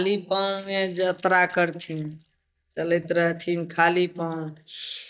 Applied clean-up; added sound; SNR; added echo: neural mask model DeepFilterNet 3.